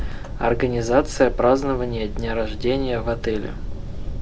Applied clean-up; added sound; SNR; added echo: none; Fire; 5 dB; none.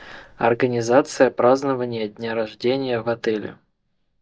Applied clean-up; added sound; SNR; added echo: neural mask model DeepFilterNet 3.